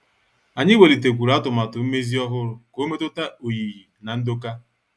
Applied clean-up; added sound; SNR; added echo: none; none; none; none.